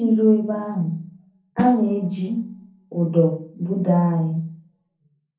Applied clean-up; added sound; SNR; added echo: neural separator model SepFormer DNS4.